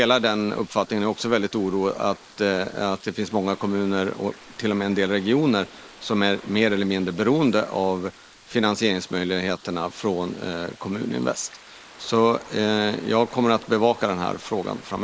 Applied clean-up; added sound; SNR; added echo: neural mask model Resemble Enhance denoiser.